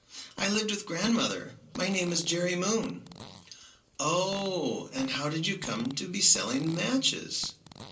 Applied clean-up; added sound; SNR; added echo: none; Fart; 18 dB; reverberation time 0.3 s.